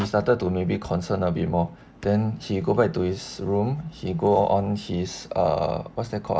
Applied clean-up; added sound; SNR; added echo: none; none; none; none.